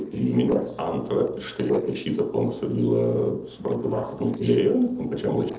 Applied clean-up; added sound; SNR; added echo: neural separator model SepFormer DNS4.